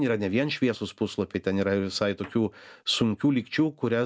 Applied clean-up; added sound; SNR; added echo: none; none; none; none.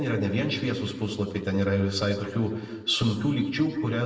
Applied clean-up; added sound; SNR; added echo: none; none; none; reverberation time 1.2 s.